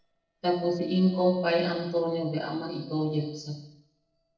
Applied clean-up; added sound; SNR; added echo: neural separator model SepFormer DNS4.